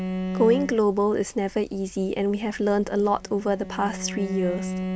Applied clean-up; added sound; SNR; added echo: none; Bowed string instrument; 9 dB; none.